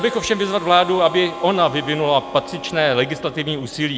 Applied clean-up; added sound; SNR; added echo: none; Harmonica; 15 dB; none.